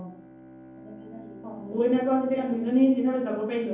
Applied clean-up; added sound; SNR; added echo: none; Bowed string instrument; 20 dB; reverberation time 0.7 s.